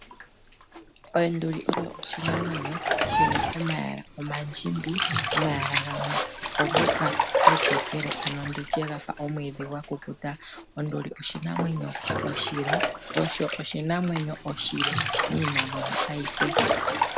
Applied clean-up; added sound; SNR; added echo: none; Bird + Bathtub (filling or washing); -3 dB; none.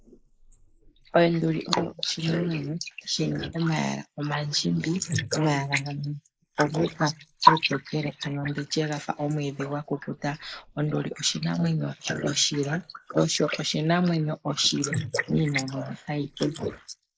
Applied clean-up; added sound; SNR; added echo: neural mask model Resemble Enhance denoiser.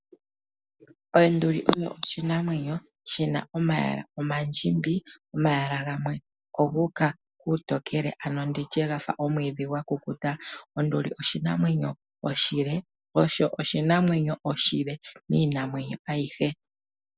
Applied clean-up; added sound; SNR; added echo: none; none; none; none.